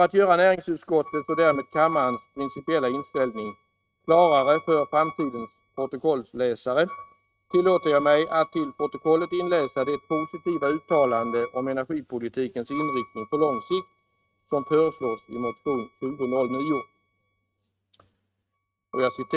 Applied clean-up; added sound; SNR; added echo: neural mask model RNNoise.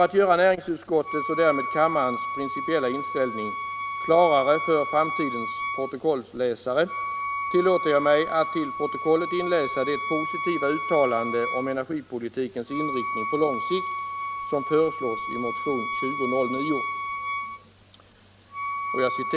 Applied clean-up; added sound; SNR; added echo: none; Wind instrument, woodwind instrument; 6 dB; none.